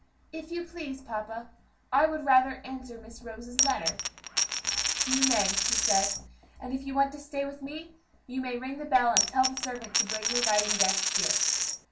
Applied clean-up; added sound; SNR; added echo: none; Coin (dropping); -3 dB; reverberation time 0.3 s.